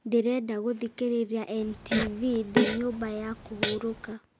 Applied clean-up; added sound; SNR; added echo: none; Fart; 3 dB; none.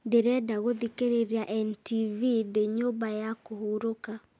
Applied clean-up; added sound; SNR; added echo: none; none; none; none.